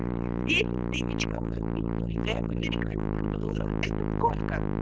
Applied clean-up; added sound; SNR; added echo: neural diffusion model UNIVERSE++.